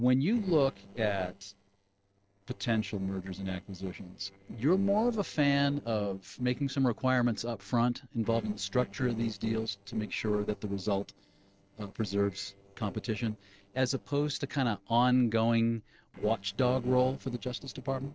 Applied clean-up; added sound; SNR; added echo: neural separator model SepFormer DNS4.